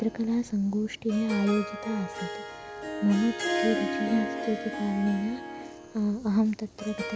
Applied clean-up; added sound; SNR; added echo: none; Harp; 6 dB; none.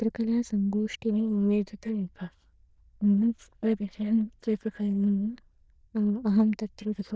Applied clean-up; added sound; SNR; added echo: neural diffusion model UNIVERSE++.